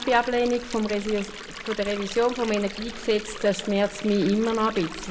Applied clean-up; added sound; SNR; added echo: none; Stream; 12 dB; reverberation time 1.6 s.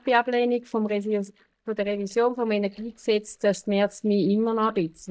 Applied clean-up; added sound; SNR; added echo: neural mask model DeepFilterNet 3.